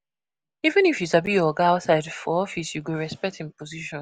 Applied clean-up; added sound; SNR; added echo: none; none; none; none.